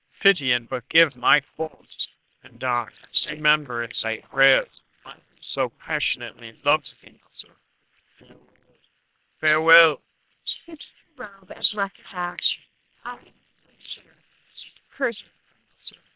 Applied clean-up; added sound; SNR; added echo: neural separator model SepFormer WHAM!.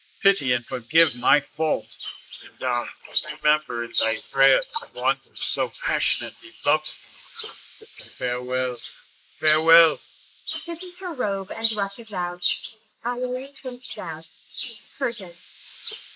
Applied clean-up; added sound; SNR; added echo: neural mask model Resemble Enhance denoiser.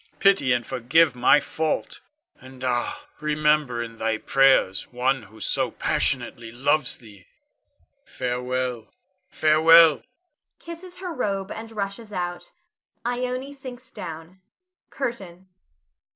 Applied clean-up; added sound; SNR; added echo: none; none; none; none.